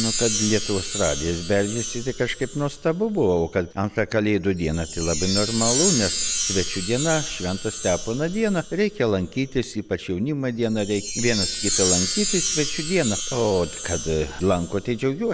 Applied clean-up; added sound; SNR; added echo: none; Chime; 5 dB; none.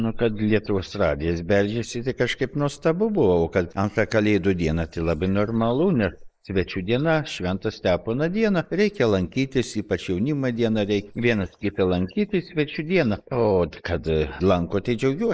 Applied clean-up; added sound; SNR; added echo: neural mask model Resemble Enhance denoiser.